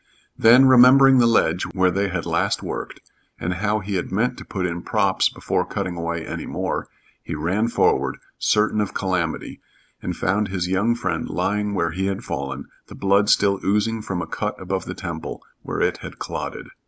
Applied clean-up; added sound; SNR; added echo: none; none; none; none.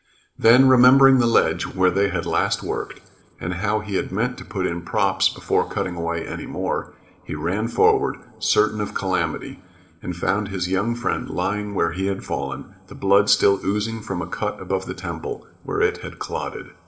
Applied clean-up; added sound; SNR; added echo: none; none; none; reverberation time 2.2 s.